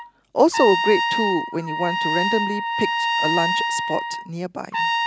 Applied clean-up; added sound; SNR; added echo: none; Trumpet; 0 dB; none.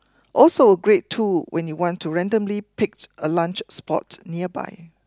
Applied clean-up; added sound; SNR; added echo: none; none; none; none.